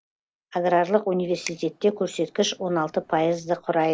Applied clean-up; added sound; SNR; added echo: neural mask model Resemble Enhance denoiser.